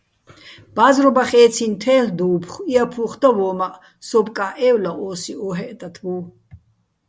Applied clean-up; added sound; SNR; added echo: none; none; none; none.